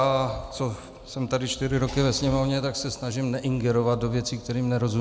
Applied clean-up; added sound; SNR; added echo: none; none; none; none.